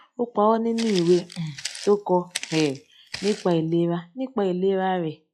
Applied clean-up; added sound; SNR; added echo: classical method log-MMSE.